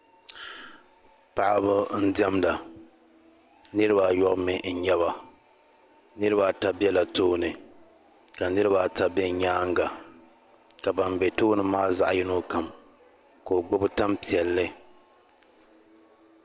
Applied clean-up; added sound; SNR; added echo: none; none; none; none.